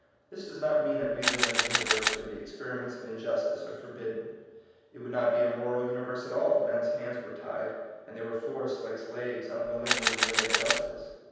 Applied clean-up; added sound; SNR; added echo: none; Camera; -3 dB; reverberation time 1.2 s.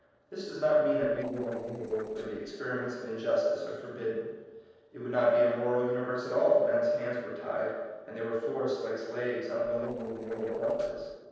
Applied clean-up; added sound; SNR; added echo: neural separator model SepFormer DNS4.